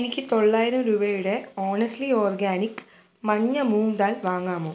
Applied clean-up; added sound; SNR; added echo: none; none; none; none.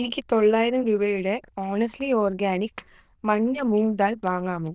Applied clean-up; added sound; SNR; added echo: neural diffusion model UNIVERSE++.